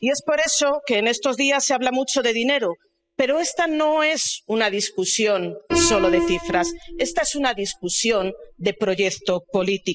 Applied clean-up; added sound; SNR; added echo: classical method spectral subtraction.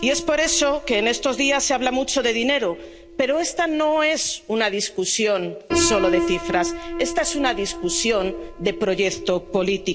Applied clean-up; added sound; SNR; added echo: none; Piano; 8 dB; none.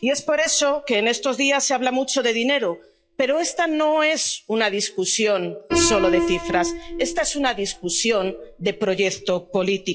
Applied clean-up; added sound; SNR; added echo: classical method log-MMSE.